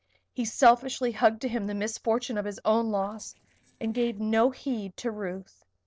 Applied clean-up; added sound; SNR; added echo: neural separator model SepFormer DNS4.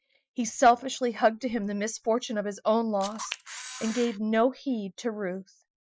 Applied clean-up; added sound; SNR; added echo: classical method Wiener filter.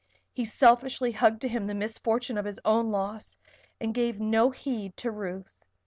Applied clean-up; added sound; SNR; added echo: none; none; none; none.